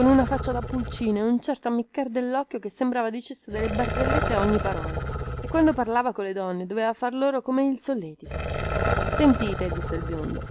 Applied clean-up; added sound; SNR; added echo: none; Growling; 5 dB; none.